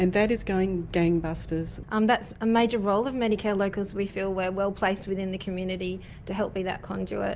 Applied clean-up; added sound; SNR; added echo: none; none; none; none.